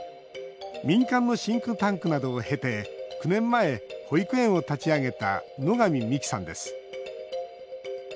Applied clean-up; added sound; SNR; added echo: none; none; none; none.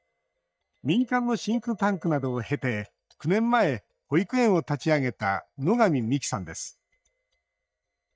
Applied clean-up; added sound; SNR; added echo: neural mask model DeepFilterNet 3.